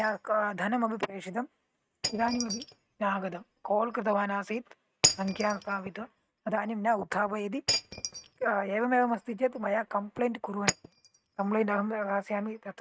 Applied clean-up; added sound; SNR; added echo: neural mask model RNNoise.